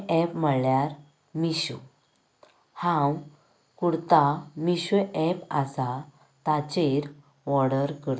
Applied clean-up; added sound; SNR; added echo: none; none; none; none.